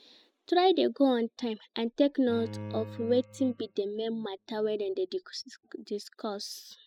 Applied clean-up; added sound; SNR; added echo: classical method spectral subtraction.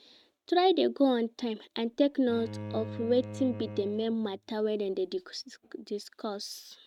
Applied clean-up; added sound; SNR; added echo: neural mask model RNNoise.